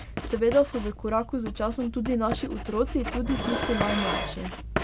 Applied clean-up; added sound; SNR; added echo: none; Dishes, pots, and pans + Writing; 4 dB; none.